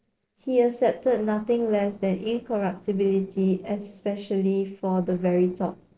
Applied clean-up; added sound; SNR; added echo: neural separator model SepFormer DNS4.